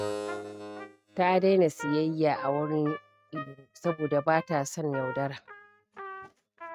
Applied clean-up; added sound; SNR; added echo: neural mask model RNNoise.